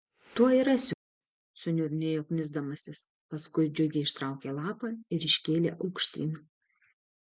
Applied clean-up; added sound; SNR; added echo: none; none; none; none.